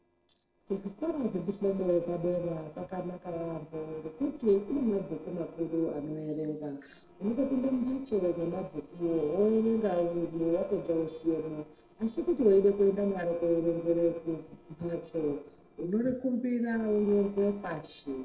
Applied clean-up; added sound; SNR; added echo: neural separator model SepFormer DNS4.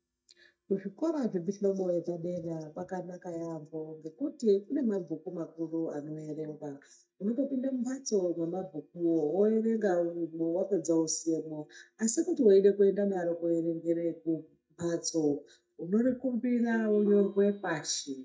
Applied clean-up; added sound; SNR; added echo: neural mask model DeepFilterNet 3.